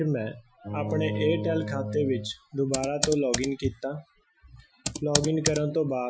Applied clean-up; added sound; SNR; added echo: classical method Wiener filter.